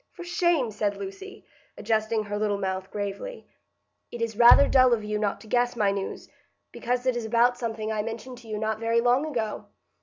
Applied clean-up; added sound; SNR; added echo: none; Bass drum; 2 dB; none.